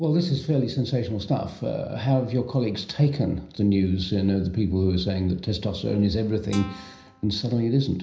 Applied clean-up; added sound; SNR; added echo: none; Guitar; 18 dB; reverberation time 0.5 s.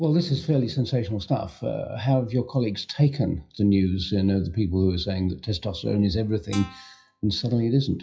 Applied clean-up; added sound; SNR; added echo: classical method WPE with log-MMSE.